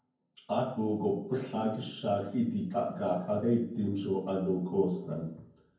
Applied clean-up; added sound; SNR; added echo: none; none; none; reverberation time 0.9 s.